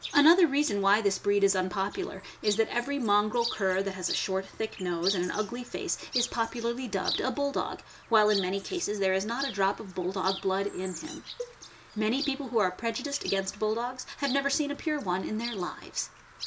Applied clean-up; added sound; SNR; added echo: none; Chirp, tweet + Cowbell; 12 dB; none.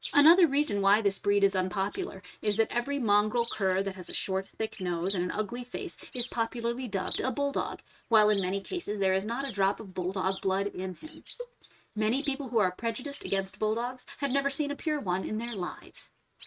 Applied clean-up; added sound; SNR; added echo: neural mask model RNNoise.